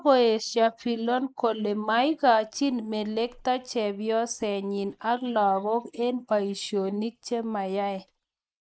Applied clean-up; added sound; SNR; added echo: neural mask model Resemble Enhance denoiser.